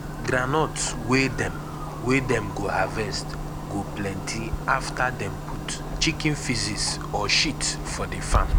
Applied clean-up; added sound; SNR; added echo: none; Clock; 3 dB; none.